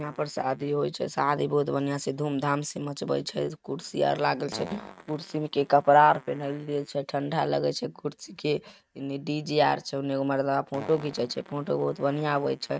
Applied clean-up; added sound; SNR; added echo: neural mask model RNNoise.